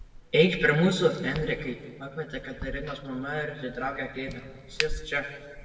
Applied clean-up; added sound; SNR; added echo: none; Crack; 11 dB; reverberation time 1.6 s.